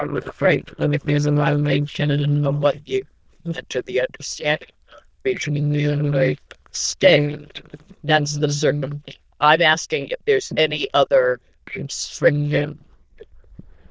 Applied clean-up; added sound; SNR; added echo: neural diffusion model UNIVERSE++.